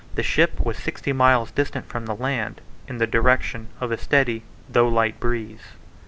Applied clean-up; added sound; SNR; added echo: none; none; none; none.